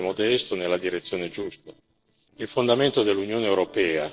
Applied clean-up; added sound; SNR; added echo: neural separator model SepFormer DNS4.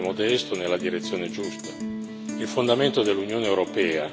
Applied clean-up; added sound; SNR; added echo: none; Guitar; 9 dB; none.